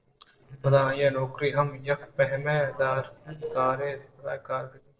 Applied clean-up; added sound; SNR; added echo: neural separator model SepFormer DNS4.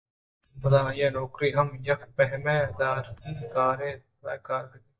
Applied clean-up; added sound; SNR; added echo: neural mask model DeepFilterNet 3.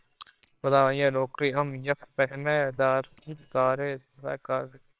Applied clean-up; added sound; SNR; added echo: neural separator model SepFormer WHAMR!.